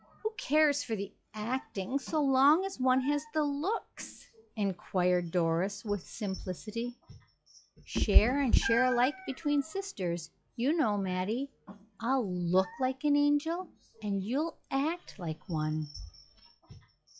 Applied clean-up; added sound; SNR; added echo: classical method log-MMSE.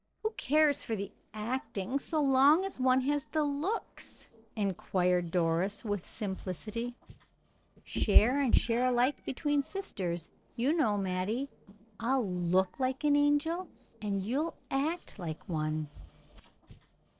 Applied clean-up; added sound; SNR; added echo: neural separator model SepFormer DNS4.